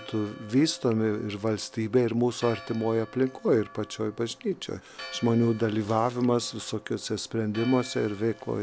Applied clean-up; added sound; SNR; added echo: none; Church bell; 20 dB; none.